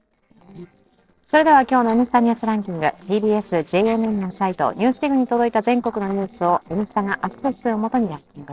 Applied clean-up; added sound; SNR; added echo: neural separator model SepFormer DNS4.